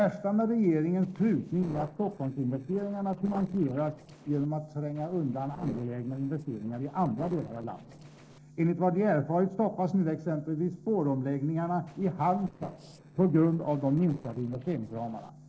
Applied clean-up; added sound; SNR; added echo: neural separator model SepFormer DNS4.